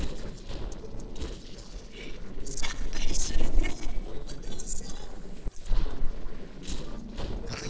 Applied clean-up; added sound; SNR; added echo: neural separator model SepFormer DNS4.